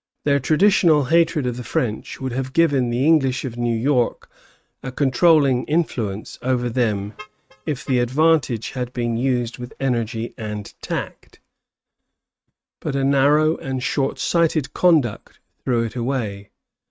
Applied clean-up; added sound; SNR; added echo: neural mask model RNNoise.